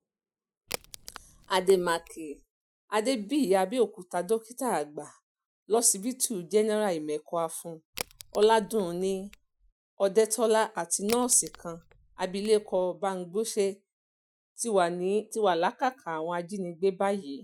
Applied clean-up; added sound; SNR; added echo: classical method Wiener filter.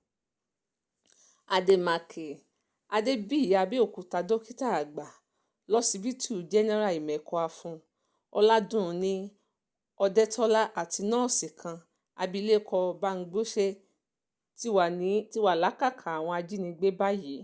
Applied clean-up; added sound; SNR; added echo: none; none; none; none.